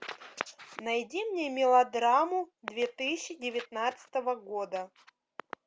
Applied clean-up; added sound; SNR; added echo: none; none; none; none.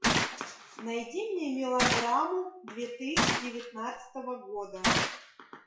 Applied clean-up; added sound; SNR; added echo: classical method WPE with log-MMSE.